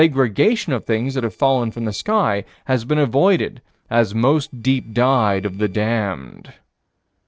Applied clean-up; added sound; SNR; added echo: neural separator model SepFormer DNS4.